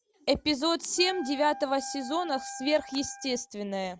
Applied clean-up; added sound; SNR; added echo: none; Wind instrument, woodwind instrument; 14 dB; none.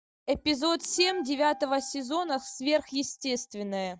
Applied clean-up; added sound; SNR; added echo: neural mask model DeepFilterNet 3.